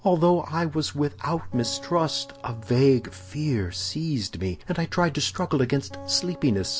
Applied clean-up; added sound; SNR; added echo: none; Acoustic guitar + Bowed string instrument; 19 dB; none.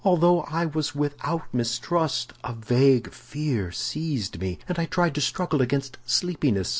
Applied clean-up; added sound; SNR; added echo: none; none; none; none.